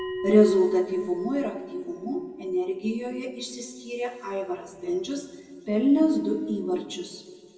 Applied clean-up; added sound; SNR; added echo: none; Bell; 14 dB; reverberation time 2.0 s.